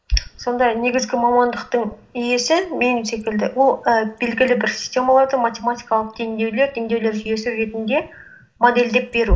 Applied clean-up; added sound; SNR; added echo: neural mask model Resemble Enhance denoiser.